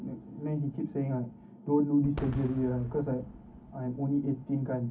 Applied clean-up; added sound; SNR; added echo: none; Fireworks; 16 dB; reverberation time 0.3 s.